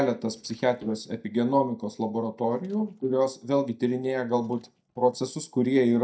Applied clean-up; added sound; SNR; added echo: neural mask model DeepFilterNet 3.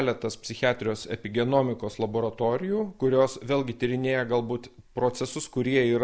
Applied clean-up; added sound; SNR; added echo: none; none; none; none.